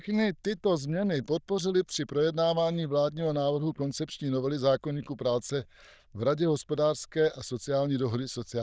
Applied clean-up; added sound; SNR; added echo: neural diffusion model UNIVERSE++.